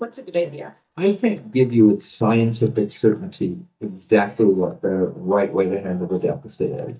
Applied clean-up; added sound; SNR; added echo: neural mask model DeepFilterNet 3.